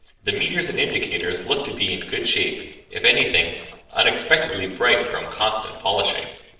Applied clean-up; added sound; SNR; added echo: neural separator model SepFormer DNS4.